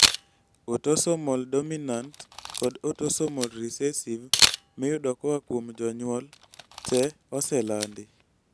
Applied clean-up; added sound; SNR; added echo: none; Camera; 2 dB; none.